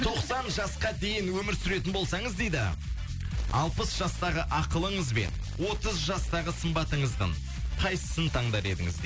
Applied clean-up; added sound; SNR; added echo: none; none; none; none.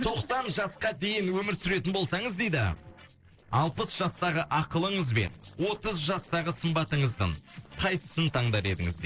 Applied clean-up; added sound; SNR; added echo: neural separator model SepFormer DNS4.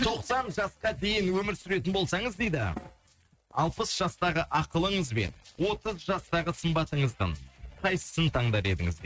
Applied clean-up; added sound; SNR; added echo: neural mask model RNNoise.